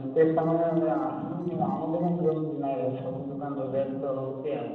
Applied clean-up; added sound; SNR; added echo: neural separator model SepFormer DNS4.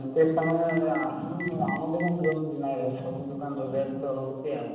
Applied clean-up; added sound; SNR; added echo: none; Telephone; 12 dB; reverberation time 1.2 s.